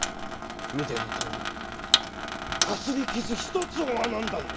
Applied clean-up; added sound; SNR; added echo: none; Sink (filling or washing) / Water tap, faucet; -1 dB; none.